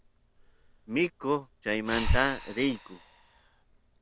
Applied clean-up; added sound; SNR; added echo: none; Breathing; 3 dB; none.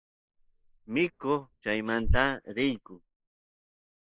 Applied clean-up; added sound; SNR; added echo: neural mask model Resemble Enhance denoiser.